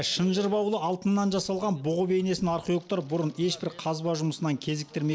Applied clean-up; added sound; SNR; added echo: none; none; none; none.